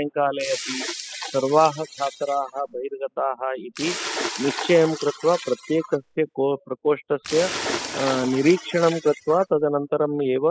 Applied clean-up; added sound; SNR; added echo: classical method spectral subtraction.